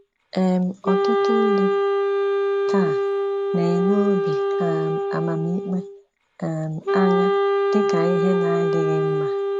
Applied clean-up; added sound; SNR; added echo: none; Wind instrument, woodwind instrument; -3 dB; none.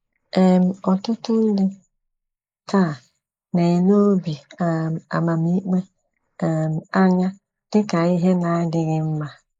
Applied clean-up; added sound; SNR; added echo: neural mask model Resemble Enhance denoiser.